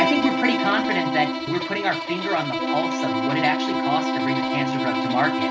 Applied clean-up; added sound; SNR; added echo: none; Bowed string instrument + Brass instrument; -1 dB; none.